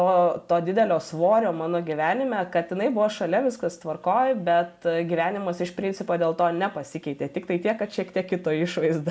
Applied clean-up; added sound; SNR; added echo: none; none; none; none.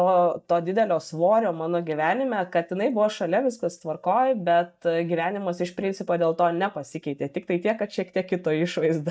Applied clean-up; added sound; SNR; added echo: neural mask model DeepFilterNet 3.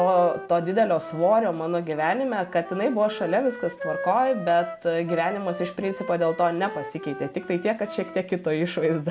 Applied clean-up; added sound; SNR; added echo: none; Wind instrument, woodwind instrument; 14 dB; none.